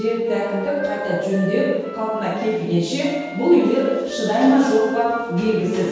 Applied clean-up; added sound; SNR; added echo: none; Wind instrument, woodwind instrument; 12 dB; reverberation time 1.2 s.